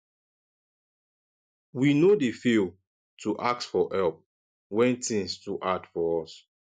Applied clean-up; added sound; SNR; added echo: none; none; none; none.